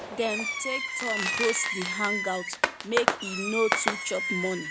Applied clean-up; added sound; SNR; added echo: none; Fireworks; -1 dB; none.